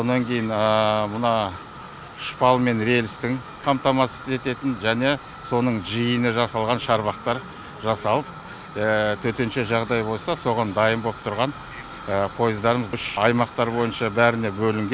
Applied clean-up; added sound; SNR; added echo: none; none; none; none.